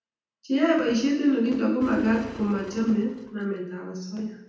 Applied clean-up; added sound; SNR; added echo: none; Engine; 18 dB; reverberation time 0.9 s.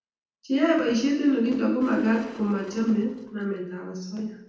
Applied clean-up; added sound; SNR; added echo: neural separator model SepFormer DNS4.